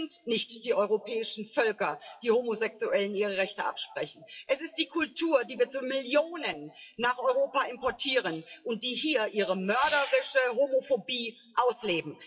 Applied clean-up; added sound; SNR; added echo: classical method WPE with log-MMSE.